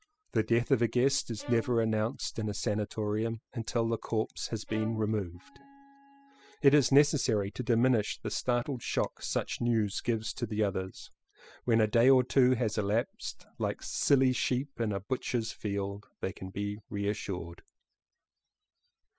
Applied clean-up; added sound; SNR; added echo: classical method spectral subtraction.